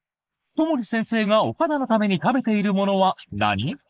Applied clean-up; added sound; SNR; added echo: neural mask model Resemble Enhance denoiser.